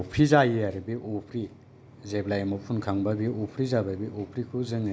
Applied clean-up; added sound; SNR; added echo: none; none; none; none.